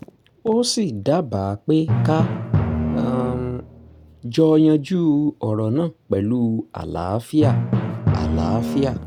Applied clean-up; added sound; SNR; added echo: none; Drum; 4 dB; none.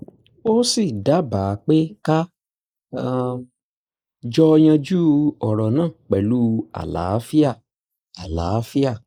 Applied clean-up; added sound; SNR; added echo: neural mask model Resemble Enhance denoiser.